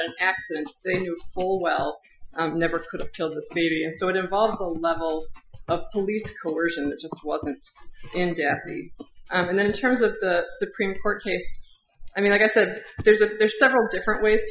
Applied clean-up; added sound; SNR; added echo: classical method Wiener filter.